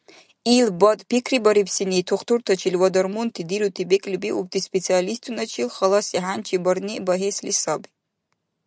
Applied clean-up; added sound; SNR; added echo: none; none; none; none.